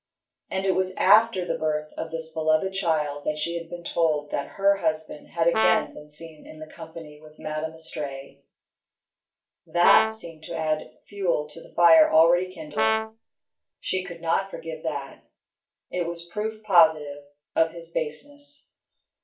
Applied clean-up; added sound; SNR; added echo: none; Brass instrument; 3 dB; reverberation time 0.3 s.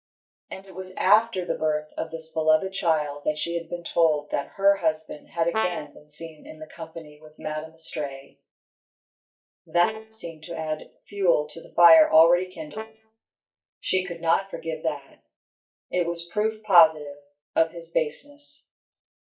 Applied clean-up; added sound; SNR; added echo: neural mask model DeepFilterNet 3.